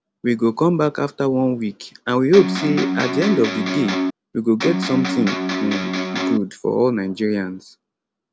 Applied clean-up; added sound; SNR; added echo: none; Electric guitar; 2 dB; none.